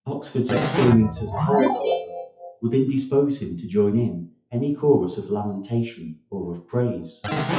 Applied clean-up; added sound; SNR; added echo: classical method WPE with log-MMSE.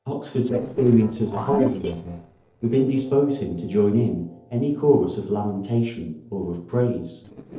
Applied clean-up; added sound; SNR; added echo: neural separator model SepFormer DNS4.